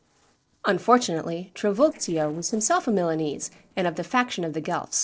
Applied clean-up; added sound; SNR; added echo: neural separator model SepFormer DNS4.